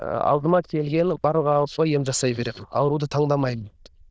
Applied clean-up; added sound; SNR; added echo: neural diffusion model UNIVERSE++.